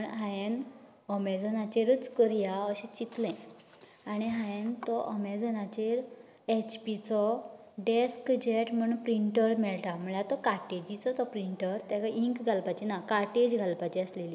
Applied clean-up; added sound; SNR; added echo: none; none; none; none.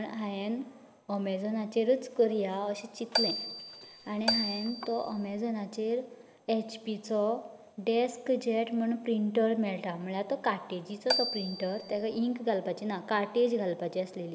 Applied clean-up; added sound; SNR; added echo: none; Marimba, xylophone; 3 dB; none.